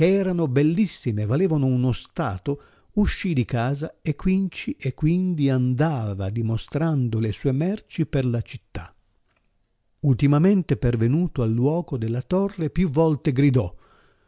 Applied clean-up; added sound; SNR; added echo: none; none; none; none.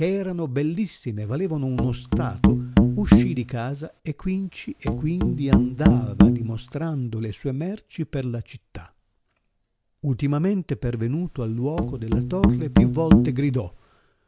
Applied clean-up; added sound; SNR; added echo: none; Musical instrument; -5 dB; none.